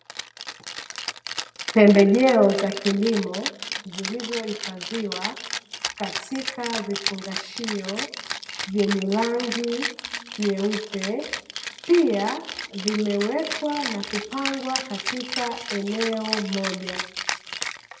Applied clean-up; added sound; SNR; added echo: none; Rattle (instrument); 8 dB; reverberation time 0.9 s.